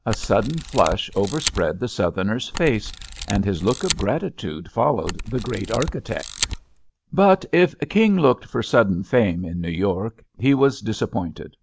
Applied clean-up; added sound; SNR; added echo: none; Camera; 9 dB; none.